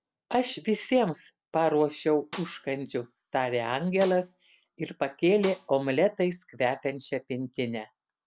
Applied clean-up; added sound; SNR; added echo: none; Snare drum; 18 dB; none.